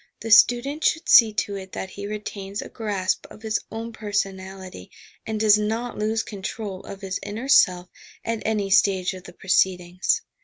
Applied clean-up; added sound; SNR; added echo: none; none; none; none.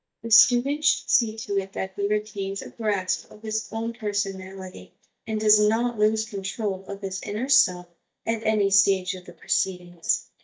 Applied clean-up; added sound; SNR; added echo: neural mask model DeepFilterNet 3.